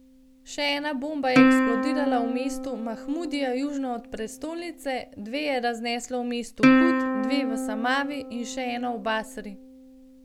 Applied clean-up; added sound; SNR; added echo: none; Plucked string instrument; -2 dB; none.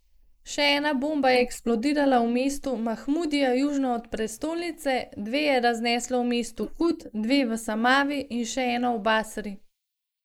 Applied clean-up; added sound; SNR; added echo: neural mask model Resemble Enhance denoiser.